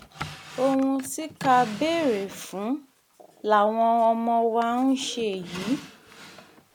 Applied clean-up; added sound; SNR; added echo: none; Drawer open or close; 17 dB; none.